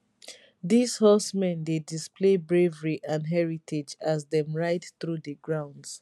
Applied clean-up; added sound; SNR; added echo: none; none; none; none.